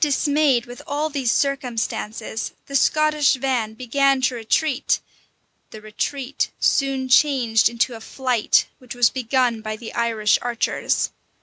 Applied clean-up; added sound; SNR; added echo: none; none; none; none.